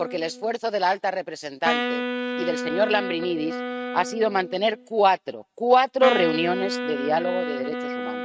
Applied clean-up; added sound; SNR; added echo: neural mask model RNNoise.